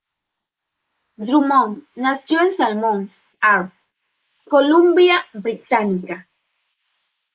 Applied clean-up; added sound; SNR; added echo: neural mask model Resemble Enhance denoiser.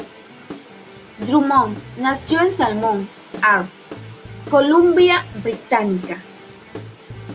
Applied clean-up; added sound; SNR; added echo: none; Guitar / Drum; 17 dB; none.